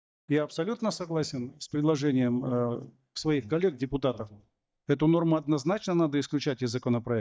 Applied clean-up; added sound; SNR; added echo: neural mask model DeepFilterNet 3.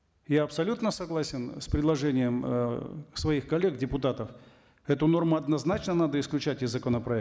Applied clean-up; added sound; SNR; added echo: none; none; none; none.